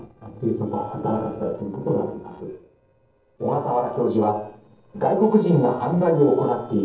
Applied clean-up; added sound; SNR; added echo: neural separator model SepFormer DNS4.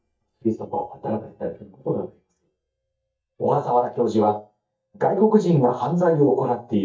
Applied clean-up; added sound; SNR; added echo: neural mask model DeepFilterNet 3.